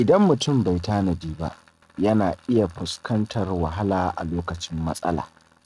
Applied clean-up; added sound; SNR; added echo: neural mask model RNNoise.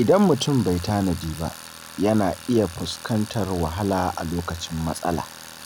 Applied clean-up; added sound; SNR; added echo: none; Tools; 17 dB; none.